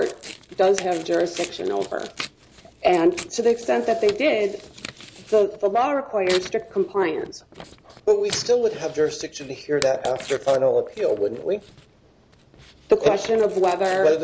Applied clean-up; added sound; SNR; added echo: none; Tearing; 17 dB; none.